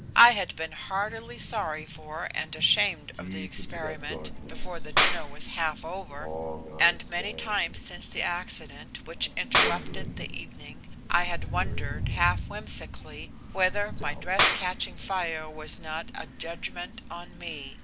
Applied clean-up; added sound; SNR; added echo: none; Crow + Clapping; 1 dB; none.